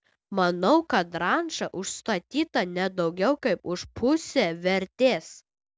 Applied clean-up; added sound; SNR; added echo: none; none; none; none.